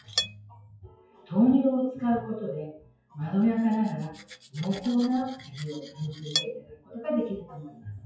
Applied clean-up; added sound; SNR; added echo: classical method WPE with log-MMSE.